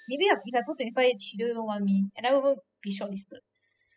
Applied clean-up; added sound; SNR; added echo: classical method spectral subtraction.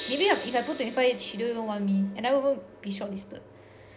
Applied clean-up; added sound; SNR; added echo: none; Gong; 16 dB; none.